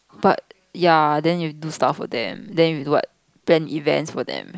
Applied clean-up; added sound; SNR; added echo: none; none; none; none.